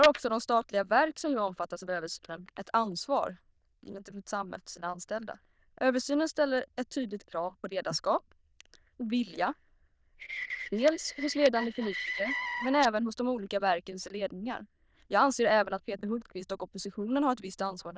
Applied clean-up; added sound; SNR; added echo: neural diffusion model UNIVERSE++.